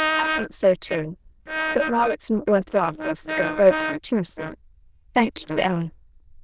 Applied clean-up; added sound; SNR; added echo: neural diffusion model UNIVERSE++.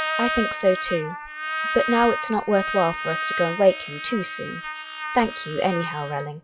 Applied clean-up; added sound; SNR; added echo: classical method log-MMSE.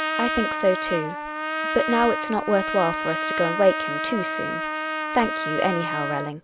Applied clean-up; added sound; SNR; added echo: none; Trumpet; 2 dB; none.